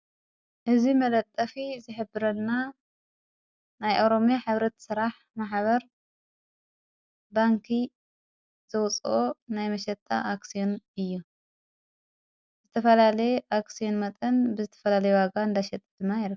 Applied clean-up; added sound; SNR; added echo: none; none; none; none.